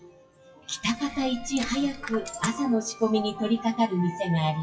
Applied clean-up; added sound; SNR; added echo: classical method WPE with log-MMSE.